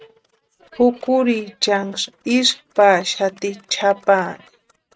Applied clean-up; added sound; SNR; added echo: neural mask model RNNoise.